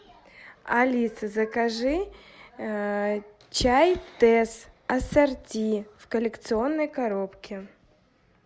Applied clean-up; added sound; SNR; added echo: none; none; none; none.